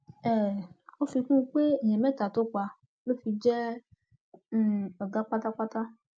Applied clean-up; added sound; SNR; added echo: none; none; none; none.